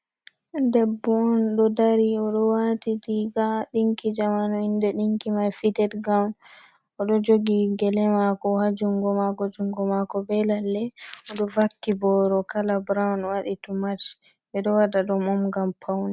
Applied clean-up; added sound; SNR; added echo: none; none; none; none.